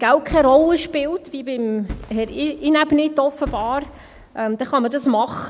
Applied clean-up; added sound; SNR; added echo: none; Fireworks; 17 dB; none.